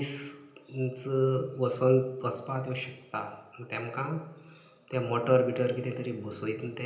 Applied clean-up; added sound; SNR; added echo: none; none; none; reverberation time 0.8 s.